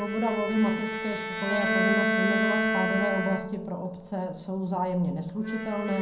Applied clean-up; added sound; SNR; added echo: none; Bowed string instrument; 1 dB; reverberation time 0.5 s.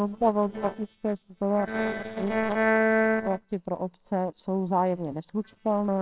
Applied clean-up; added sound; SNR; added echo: neural separator model SepFormer WHAMR!.